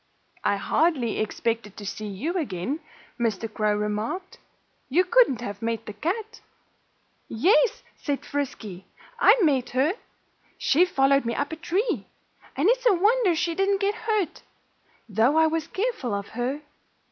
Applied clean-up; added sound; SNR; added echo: none; none; none; none.